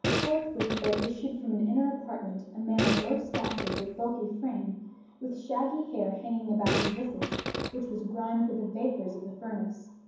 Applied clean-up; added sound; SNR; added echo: none; Fart; 0 dB; reverberation time 1.2 s.